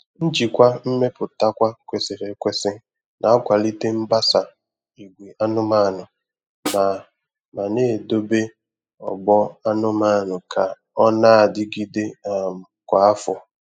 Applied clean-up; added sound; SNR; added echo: classical method spectral subtraction.